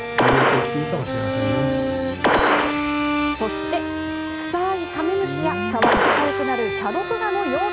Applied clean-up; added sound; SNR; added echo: none; Gunshot, gunfire + Bowed string instrument; -3 dB; none.